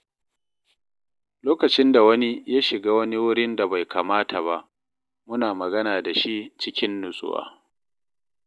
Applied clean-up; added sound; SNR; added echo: none; none; none; none.